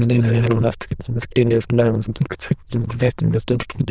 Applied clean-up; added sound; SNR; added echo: neural diffusion model UNIVERSE++.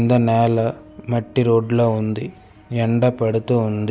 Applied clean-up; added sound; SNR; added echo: none; none; none; none.